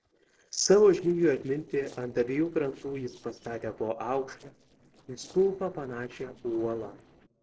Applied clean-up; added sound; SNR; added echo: neural separator model SepFormer DNS4.